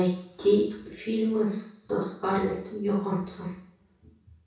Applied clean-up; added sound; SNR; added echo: none; none; none; reverberation time 0.6 s.